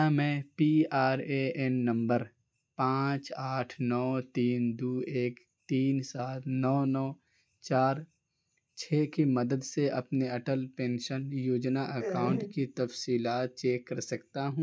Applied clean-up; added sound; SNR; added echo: none; none; none; none.